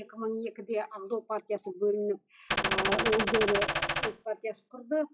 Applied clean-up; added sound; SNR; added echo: classical method log-MMSE.